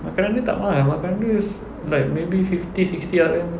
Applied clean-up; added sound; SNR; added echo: none; none; none; none.